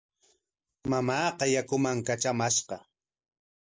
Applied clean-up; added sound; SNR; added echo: none; none; none; none.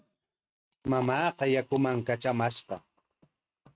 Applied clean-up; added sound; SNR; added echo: neural mask model RNNoise.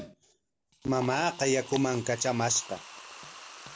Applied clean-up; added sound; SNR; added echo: none; Liquid; 15 dB; none.